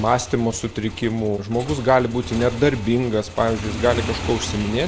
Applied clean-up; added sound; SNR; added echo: none; Motorcycle / Engine; 10 dB; none.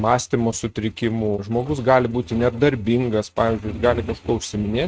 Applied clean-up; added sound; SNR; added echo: neural mask model RNNoise.